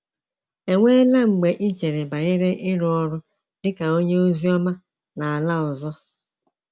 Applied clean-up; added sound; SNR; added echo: none; none; none; none.